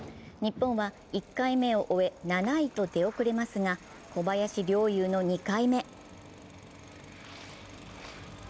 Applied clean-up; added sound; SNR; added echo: none; none; none; none.